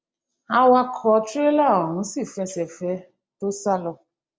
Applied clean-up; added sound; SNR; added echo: none; none; none; none.